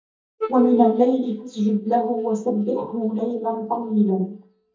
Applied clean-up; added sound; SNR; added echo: neural mask model DeepFilterNet 3.